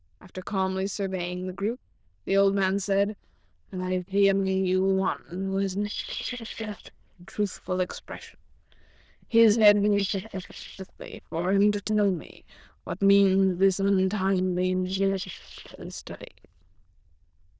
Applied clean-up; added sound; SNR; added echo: neural diffusion model UNIVERSE++.